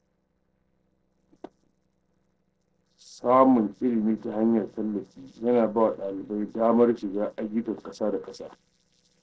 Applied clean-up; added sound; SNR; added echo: neural separator model SepFormer DNS4.